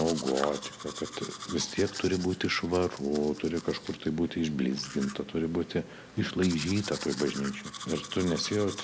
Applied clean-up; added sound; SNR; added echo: none; Domestic sounds, home sounds; 13 dB; none.